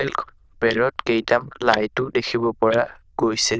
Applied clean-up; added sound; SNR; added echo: neural diffusion model UNIVERSE++.